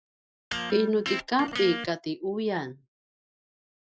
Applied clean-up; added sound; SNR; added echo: none; Electric guitar; 7 dB; none.